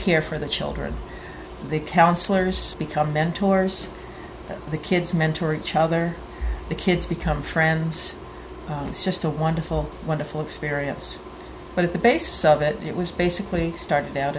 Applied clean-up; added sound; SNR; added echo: none; none; none; none.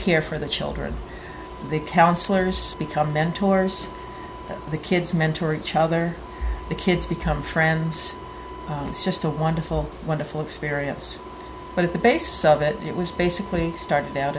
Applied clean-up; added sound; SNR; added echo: none; Wind instrument, woodwind instrument; 19 dB; none.